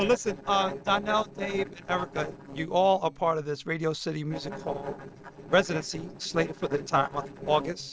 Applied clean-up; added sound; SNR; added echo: neural separator model SepFormer DNS4.